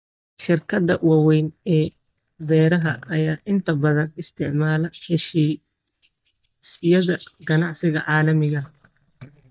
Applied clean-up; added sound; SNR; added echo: neural mask model DeepFilterNet 3.